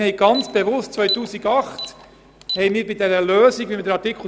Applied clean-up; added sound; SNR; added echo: none; Alarm; 13 dB; none.